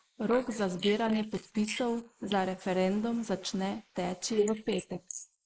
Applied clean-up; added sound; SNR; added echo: neural mask model Resemble Enhance denoiser.